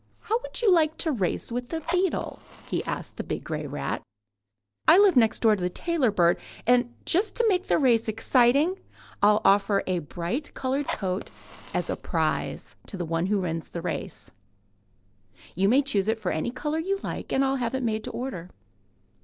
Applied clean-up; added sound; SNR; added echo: neural separator model SepFormer DNS4.